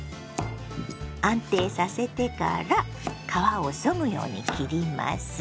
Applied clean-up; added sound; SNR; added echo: none; none; none; none.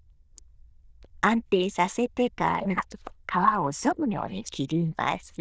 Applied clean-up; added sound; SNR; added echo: neural diffusion model UNIVERSE++.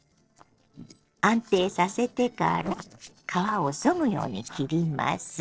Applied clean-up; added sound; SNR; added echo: neural separator model SepFormer DNS4.